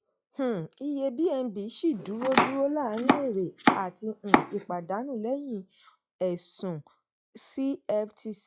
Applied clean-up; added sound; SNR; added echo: classical method log-MMSE.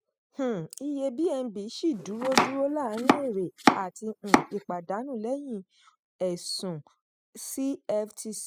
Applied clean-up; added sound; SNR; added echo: classical method spectral subtraction.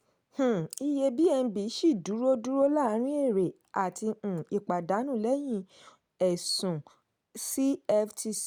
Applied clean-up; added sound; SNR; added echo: none; none; none; none.